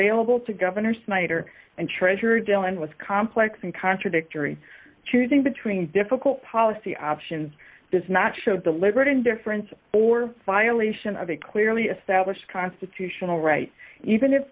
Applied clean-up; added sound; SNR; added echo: none; none; none; none.